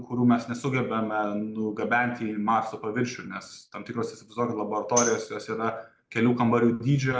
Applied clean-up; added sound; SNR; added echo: none; Tambourine; 9 dB; none.